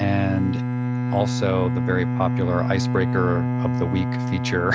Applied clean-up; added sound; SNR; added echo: none; Bowed string instrument; -1 dB; none.